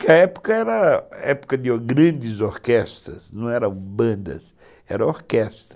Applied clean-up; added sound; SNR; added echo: none; none; none; none.